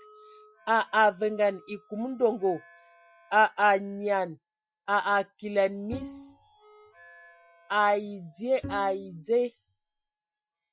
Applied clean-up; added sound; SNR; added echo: classical method Wiener filter.